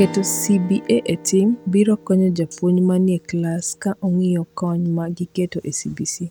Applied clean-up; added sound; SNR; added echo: none; Strum; 19 dB; none.